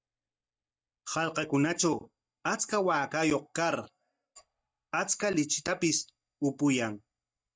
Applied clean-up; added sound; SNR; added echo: neural mask model DeepFilterNet 3.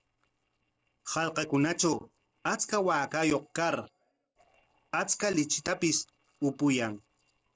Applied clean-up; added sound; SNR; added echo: neural separator model SepFormer DNS4.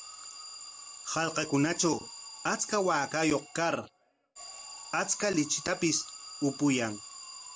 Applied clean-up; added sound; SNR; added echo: none; Alarm; 14 dB; none.